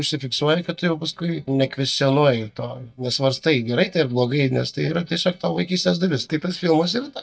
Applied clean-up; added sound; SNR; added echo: neural mask model DeepFilterNet 3.